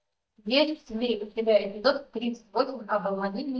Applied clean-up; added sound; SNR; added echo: neural mask model DeepFilterNet 3.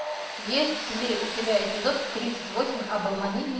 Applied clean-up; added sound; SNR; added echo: none; Tools; 8 dB; reverberation time 0.9 s.